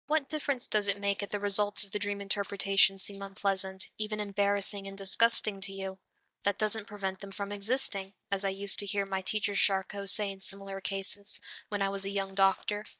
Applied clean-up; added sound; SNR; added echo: neural mask model DeepFilterNet 3.